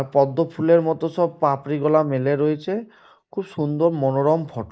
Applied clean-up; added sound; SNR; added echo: neural mask model Resemble Enhance denoiser.